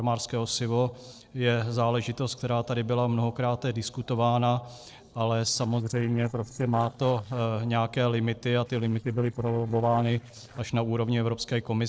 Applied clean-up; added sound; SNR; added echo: neural separator model SepFormer DNS4.